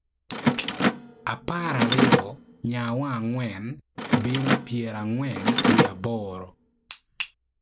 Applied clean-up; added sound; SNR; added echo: none; Mechanisms; -3 dB; none.